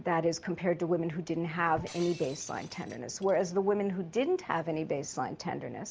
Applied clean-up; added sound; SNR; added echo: none; Shatter; 20 dB; none.